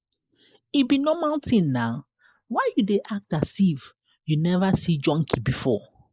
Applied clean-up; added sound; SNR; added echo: neural mask model Resemble Enhance denoiser.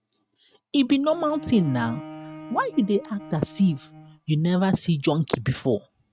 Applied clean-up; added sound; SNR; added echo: neural mask model RNNoise.